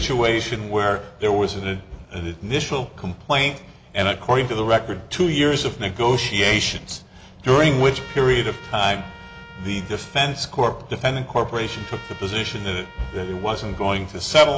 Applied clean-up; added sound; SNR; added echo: none; Trumpet; 20 dB; none.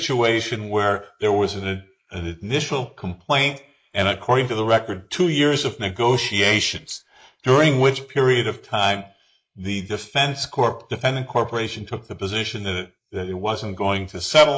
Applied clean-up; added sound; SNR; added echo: neural mask model Resemble Enhance denoiser.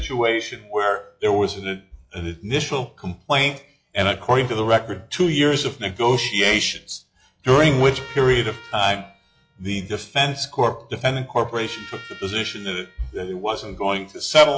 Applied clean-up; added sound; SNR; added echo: classical method log-MMSE.